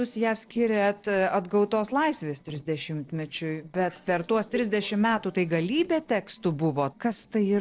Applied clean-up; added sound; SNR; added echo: neural separator model SepFormer DNS4.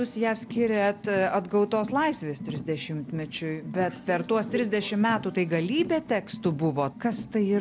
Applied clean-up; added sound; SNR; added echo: none; Car; 14 dB; none.